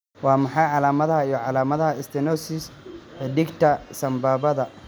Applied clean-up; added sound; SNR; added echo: none; none; none; none.